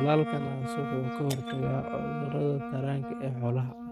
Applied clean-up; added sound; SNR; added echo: neural mask model RNNoise.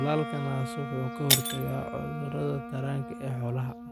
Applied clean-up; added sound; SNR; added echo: none; Wind instrument, woodwind instrument + Shatter; 2 dB; none.